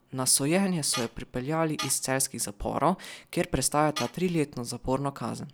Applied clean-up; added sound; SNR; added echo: none; Tools; 12 dB; none.